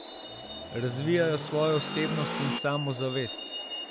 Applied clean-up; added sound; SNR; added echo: none; Accelerating, revving, vroom / Car + Truck; 6 dB; none.